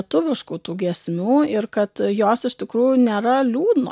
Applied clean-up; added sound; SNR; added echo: none; none; none; none.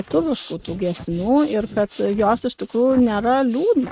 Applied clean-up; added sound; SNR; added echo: neural mask model RNNoise.